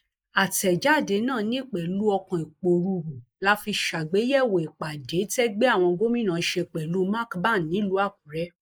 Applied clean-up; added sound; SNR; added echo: neural mask model Resemble Enhance denoiser.